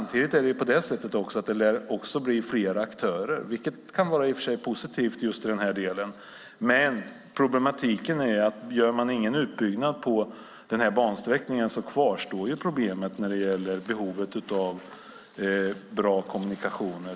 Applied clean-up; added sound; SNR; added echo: none; none; none; none.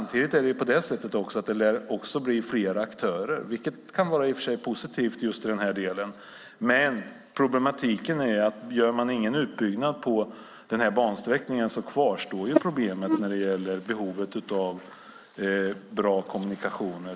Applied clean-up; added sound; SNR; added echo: neural mask model Resemble Enhance denoiser.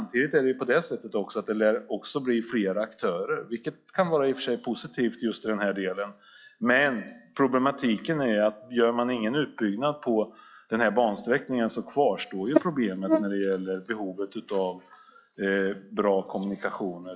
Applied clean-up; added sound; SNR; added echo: classical method log-MMSE.